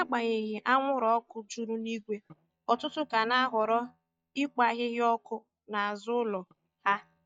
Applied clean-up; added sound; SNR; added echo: neural mask model DeepFilterNet 3.